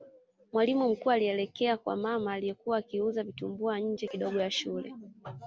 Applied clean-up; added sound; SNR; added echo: none; none; none; none.